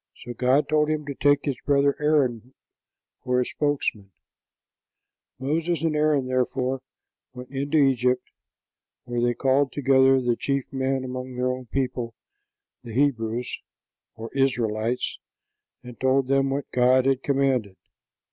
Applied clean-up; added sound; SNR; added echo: none; none; none; none.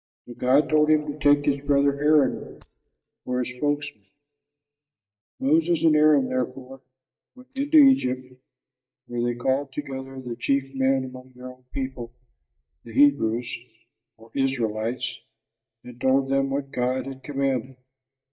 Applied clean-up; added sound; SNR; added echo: neural mask model DeepFilterNet 3.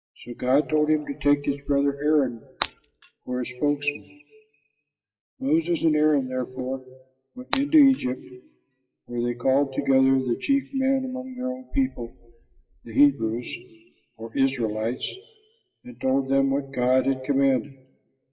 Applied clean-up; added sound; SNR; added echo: classical method WPE with log-MMSE.